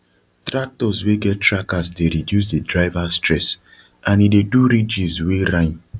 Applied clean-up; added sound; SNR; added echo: none; none; none; none.